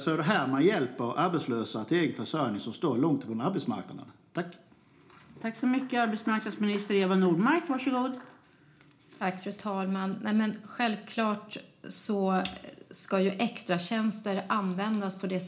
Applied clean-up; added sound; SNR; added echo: none; none; none; reverberation time 0.4 s.